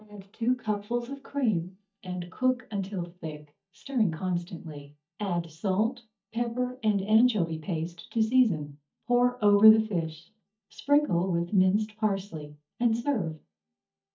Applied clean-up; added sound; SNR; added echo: neural mask model DeepFilterNet 3.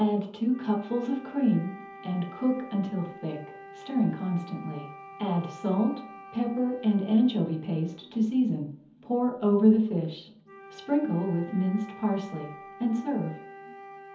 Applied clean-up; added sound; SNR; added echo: none; Wind instrument, woodwind instrument; 19 dB; reverberation time 0.7 s.